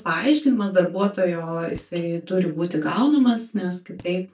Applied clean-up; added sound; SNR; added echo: neural mask model DeepFilterNet 3.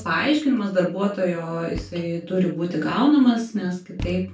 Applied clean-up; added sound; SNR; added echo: none; Thump, thud; 18 dB; reverberation time 0.2 s.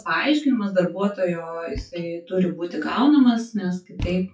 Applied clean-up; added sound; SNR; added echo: classical method WPE with log-MMSE.